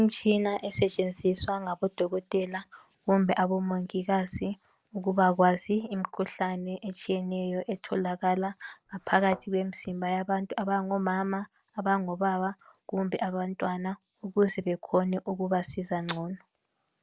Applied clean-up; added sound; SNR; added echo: none; Thump, thud; 16 dB; none.